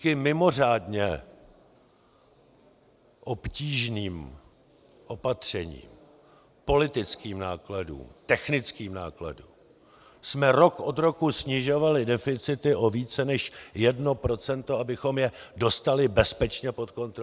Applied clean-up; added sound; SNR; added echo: none; none; none; none.